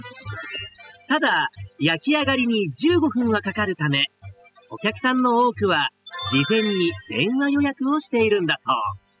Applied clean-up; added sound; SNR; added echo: classical method spectral subtraction.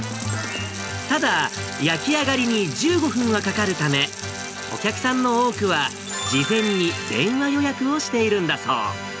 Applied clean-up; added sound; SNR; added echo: none; Sink (filling or washing) / Water tap, faucet; 16 dB; none.